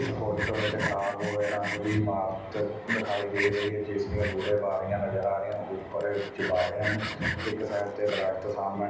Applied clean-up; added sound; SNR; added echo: none; Sawing; 8 dB; reverberation time 0.9 s.